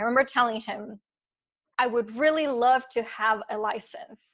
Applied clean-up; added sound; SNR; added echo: none; none; none; none.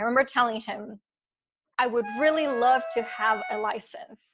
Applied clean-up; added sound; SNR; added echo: none; Wind instrument, woodwind instrument; 9 dB; none.